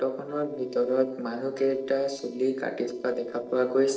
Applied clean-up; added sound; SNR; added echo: neural separator model SepFormer DNS4.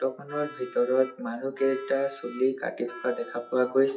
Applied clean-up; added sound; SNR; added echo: classical method WPE with log-MMSE.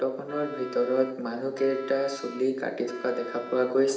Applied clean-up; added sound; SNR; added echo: none; Wind instrument, woodwind instrument; 17 dB; reverberation time 0.8 s.